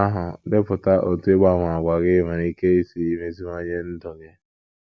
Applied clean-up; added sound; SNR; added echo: none; none; none; none.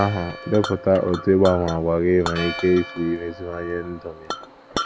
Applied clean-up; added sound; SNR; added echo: none; Chink, clink + Church bell; 11 dB; none.